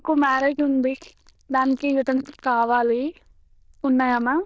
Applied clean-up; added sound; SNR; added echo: neural diffusion model UNIVERSE++.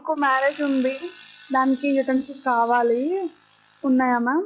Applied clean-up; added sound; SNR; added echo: classical method log-MMSE.